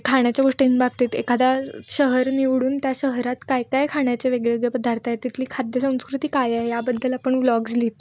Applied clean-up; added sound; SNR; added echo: none; none; none; none.